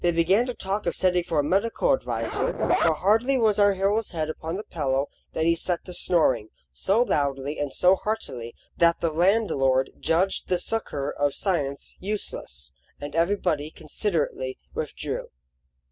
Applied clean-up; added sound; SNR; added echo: none; Zipper (clothing); 3 dB; none.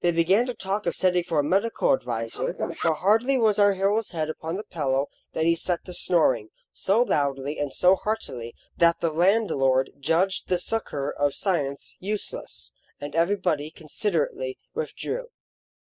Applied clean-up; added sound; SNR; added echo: neural mask model Resemble Enhance denoiser.